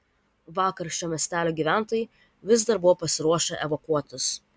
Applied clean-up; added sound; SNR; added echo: none; none; none; none.